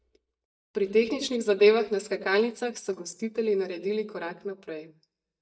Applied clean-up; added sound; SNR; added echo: neural mask model DeepFilterNet 3.